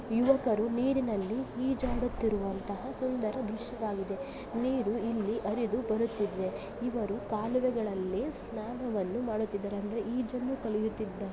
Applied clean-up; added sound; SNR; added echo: none; none; none; none.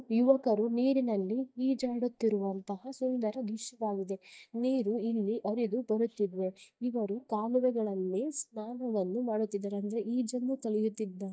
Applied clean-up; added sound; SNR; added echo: neural mask model DeepFilterNet 3.